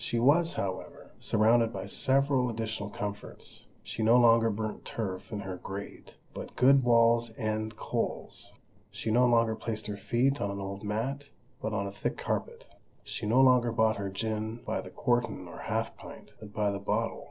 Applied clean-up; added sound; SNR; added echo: neural separator model SepFormer DNS4.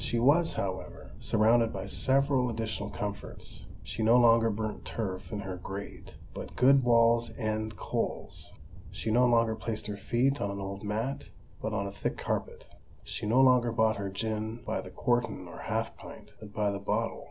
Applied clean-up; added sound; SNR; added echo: none; Thunder; 13 dB; none.